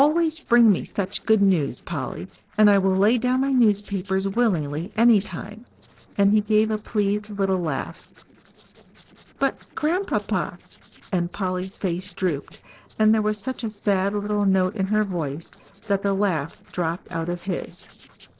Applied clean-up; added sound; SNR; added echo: neural separator model SepFormer DNS4.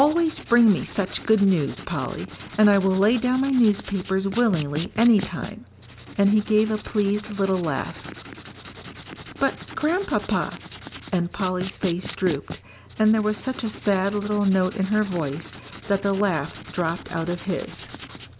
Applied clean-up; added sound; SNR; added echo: none; Writing; 15 dB; none.